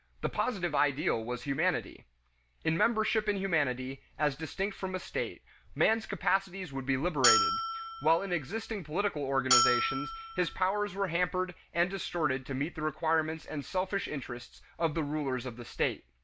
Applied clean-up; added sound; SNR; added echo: none; Bell; 0 dB; none.